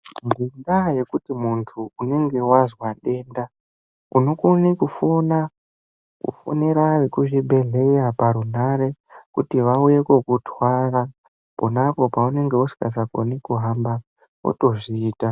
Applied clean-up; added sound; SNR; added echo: none; none; none; none.